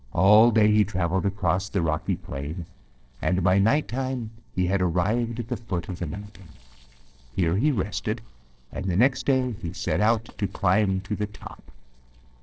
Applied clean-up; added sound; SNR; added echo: neural separator model SepFormer DNS4.